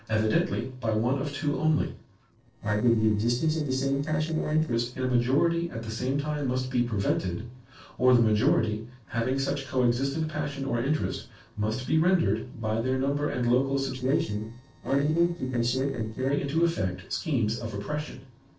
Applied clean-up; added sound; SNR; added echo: neural separator model SepFormer DNS4.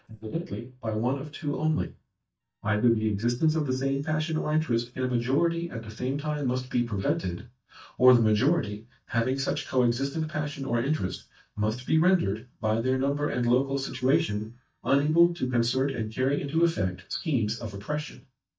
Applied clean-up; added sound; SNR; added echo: neural mask model DeepFilterNet 3.